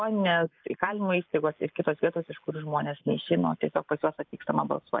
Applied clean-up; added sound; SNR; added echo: neural mask model Resemble Enhance denoiser.